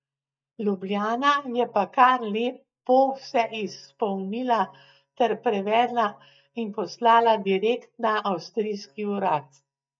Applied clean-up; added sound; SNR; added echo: neural mask model DeepFilterNet 3.